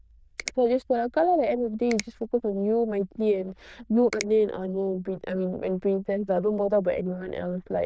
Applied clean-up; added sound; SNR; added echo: neural diffusion model UNIVERSE++.